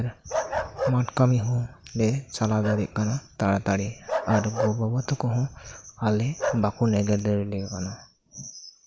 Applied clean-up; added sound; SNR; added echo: neural mask model Resemble Enhance denoiser.